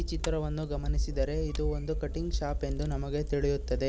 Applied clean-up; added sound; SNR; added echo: none; Fire; 0 dB; none.